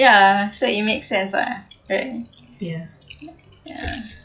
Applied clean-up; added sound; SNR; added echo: classical method log-MMSE.